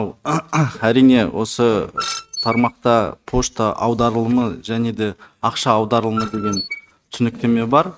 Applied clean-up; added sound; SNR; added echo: neural mask model RNNoise.